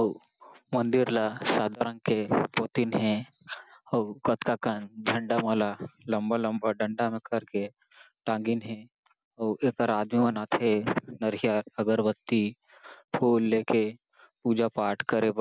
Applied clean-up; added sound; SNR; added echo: none; none; none; none.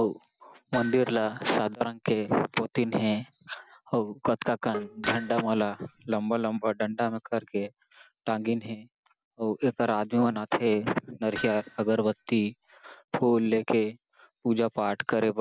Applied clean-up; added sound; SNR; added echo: none; Hammer + Bowed string instrument; 14 dB; none.